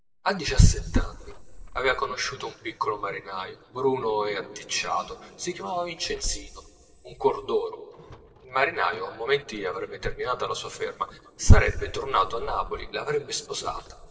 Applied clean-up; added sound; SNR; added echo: neural separator model SepFormer DNS4.